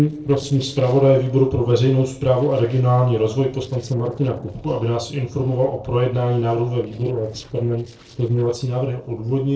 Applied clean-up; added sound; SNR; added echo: neural separator model SepFormer DNS4.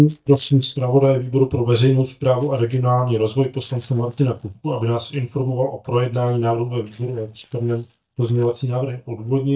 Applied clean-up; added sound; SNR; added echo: neural mask model DeepFilterNet 3.